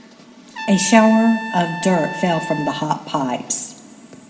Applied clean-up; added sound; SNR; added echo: none; Trumpet; 12 dB; reverberation time 0.9 s.